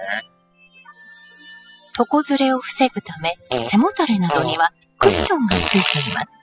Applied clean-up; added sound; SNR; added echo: classical method spectral subtraction.